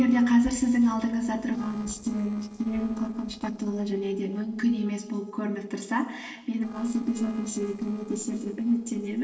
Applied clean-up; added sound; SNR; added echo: neural separator model SepFormer DNS4.